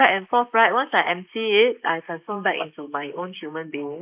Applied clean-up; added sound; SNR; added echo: neural mask model Resemble Enhance denoiser.